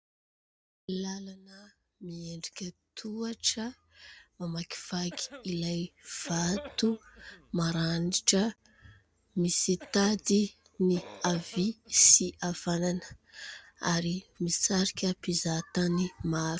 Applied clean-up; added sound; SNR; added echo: none; Cough; 18 dB; none.